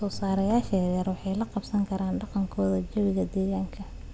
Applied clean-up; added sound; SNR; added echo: none; none; none; none.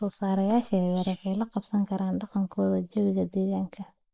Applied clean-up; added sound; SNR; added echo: neural mask model Resemble Enhance denoiser.